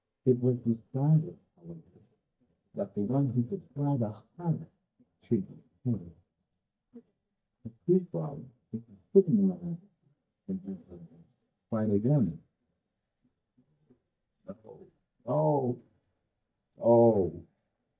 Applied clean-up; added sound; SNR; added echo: neural mask model DeepFilterNet 3.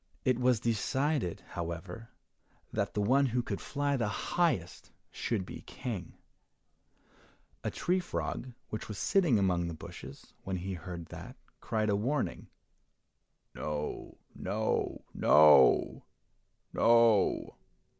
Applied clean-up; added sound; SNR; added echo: none; none; none; none.